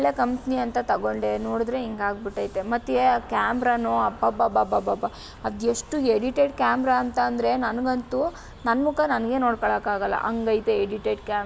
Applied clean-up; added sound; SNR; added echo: none; none; none; none.